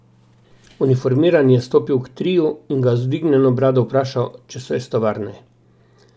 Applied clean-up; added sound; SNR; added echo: none; none; none; none.